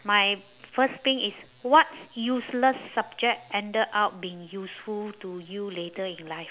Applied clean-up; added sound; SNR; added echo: none; none; none; none.